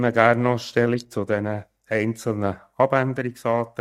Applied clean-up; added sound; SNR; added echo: neural mask model DeepFilterNet 3.